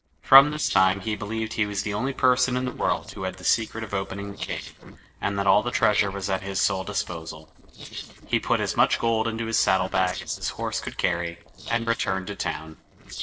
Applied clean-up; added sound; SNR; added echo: neural separator model SepFormer DNS4.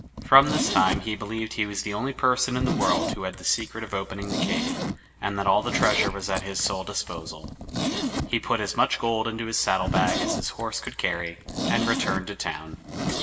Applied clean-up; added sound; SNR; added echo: none; Zipper (clothing); 4 dB; reverberation time 0.8 s.